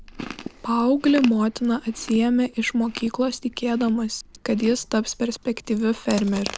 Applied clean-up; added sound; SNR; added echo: none; Chewing, mastication; 16 dB; none.